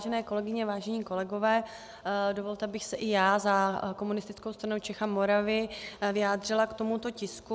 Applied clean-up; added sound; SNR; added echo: none; none; none; none.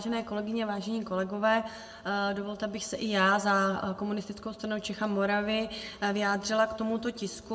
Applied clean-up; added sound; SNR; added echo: none; none; none; reverberation time 0.9 s.